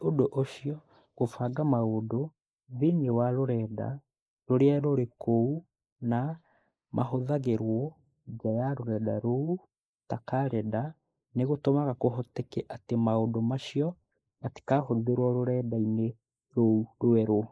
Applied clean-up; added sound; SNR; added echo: neural mask model Resemble Enhance denoiser.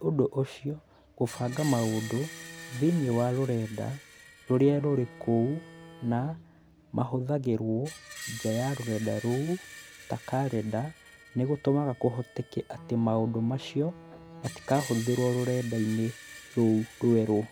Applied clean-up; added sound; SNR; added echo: none; Bowed string instrument + Screech; 17 dB; none.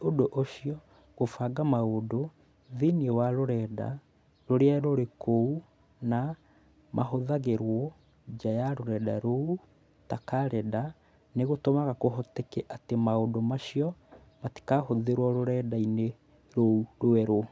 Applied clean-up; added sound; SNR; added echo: none; none; none; none.